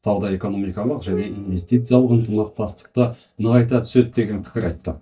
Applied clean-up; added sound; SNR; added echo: neural mask model DeepFilterNet 3.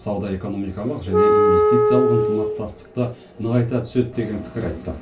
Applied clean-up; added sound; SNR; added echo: none; Wind instrument, woodwind instrument; -5 dB; reverberation time 0.2 s.